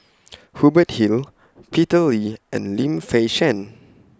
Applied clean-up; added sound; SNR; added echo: none; none; none; none.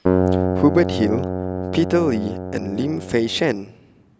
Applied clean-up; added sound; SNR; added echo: none; Keyboard (musical); 1 dB; none.